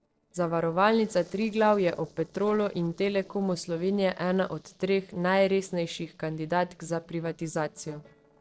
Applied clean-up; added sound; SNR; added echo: neural separator model SepFormer DNS4.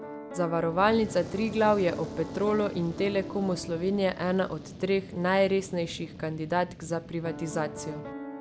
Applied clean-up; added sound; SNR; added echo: none; Piano + Fire; 12 dB; none.